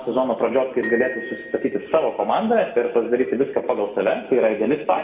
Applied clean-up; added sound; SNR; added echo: none; Glockenspiel; 16 dB; reverberation time 1.5 s.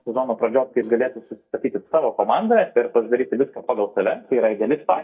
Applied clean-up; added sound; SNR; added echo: neural mask model DeepFilterNet 3.